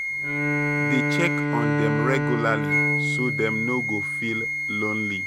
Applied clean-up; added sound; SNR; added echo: none; Wind instrument, woodwind instrument + Bowed string instrument; -4 dB; none.